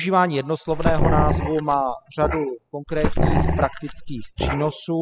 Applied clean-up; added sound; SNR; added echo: classical method spectral subtraction.